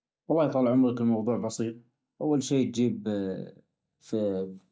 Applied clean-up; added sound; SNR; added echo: none; none; none; none.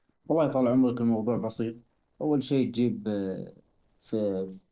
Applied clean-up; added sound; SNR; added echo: neural separator model SepFormer DNS4.